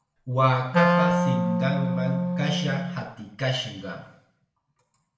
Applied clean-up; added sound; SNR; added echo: none; Wind instrument, woodwind instrument; -4 dB; reverberation time 0.7 s.